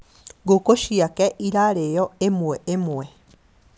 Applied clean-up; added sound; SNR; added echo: none; none; none; none.